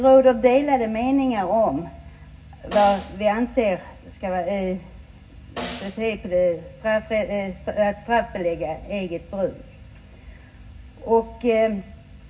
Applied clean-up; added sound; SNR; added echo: none; Snare drum; 14 dB; reverberation time 0.4 s.